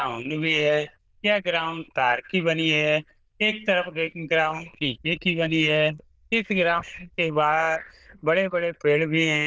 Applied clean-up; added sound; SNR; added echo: neural diffusion model UNIVERSE++.